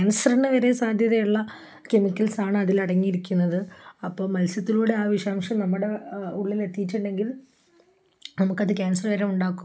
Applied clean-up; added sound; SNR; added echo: none; none; none; none.